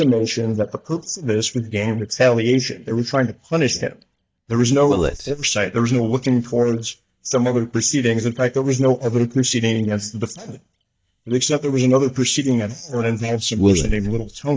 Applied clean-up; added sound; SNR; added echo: neural mask model DeepFilterNet 3.